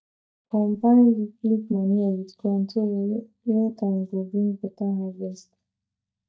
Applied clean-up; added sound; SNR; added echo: neural mask model DeepFilterNet 3.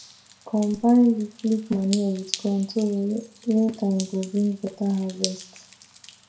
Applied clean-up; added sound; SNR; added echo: none; Drip; 16 dB; reverberation time 0.4 s.